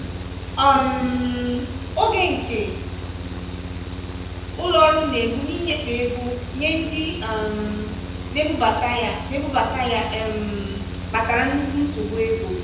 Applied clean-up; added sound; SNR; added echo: none; Mechanical fan; 7 dB; reverberation time 0.9 s.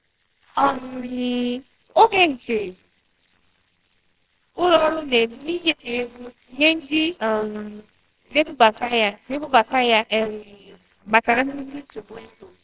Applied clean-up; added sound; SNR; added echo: neural separator model SepFormer WHAMR!.